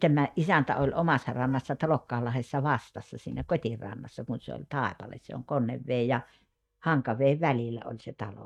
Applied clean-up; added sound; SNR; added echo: neural mask model DeepFilterNet 3.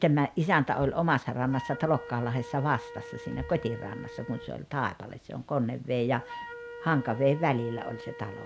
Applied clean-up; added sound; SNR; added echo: none; Wind instrument, woodwind instrument; 15 dB; none.